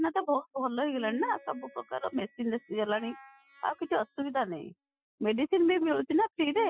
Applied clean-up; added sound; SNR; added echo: classical method Wiener filter.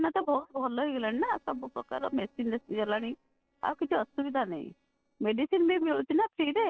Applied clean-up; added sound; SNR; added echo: neural separator model SepFormer DNS4.